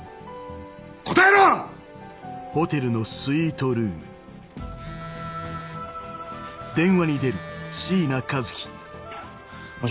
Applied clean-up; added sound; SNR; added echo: none; none; none; none.